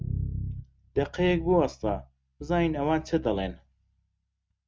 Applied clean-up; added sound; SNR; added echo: neural mask model RNNoise.